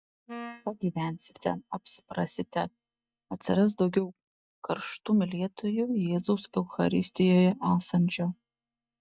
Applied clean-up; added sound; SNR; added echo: neural mask model DeepFilterNet 3.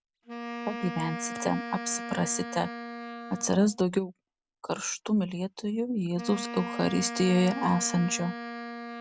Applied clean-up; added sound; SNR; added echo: none; Wind instrument, woodwind instrument; 9 dB; none.